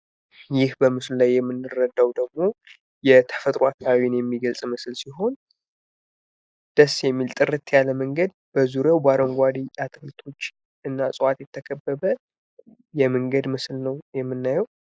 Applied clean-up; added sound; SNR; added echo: neural mask model Resemble Enhance denoiser.